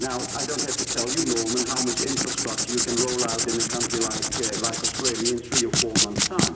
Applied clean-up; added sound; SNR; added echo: none; Writing; -3 dB; reverberation time 1.1 s.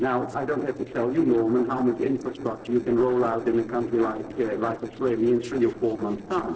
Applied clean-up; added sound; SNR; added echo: neural separator model SepFormer DNS4.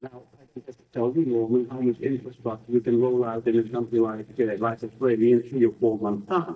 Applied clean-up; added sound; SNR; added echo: neural mask model DeepFilterNet 3.